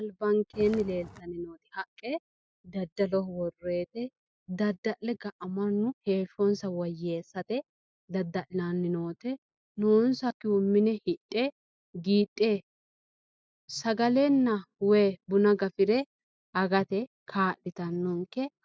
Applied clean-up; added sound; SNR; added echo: classical method spectral subtraction.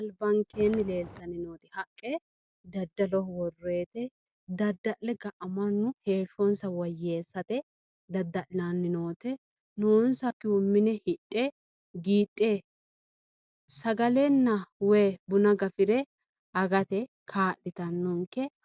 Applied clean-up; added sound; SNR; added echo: none; Walk, footsteps; 15 dB; none.